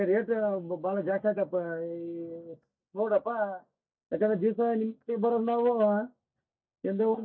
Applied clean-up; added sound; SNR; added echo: neural mask model DeepFilterNet 3.